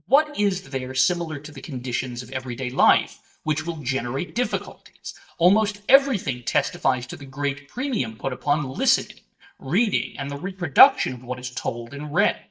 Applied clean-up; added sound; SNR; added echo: neural mask model DeepFilterNet 3.